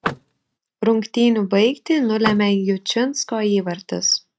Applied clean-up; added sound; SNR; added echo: neural mask model RNNoise.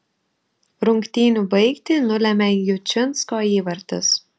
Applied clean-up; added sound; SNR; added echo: none; none; none; none.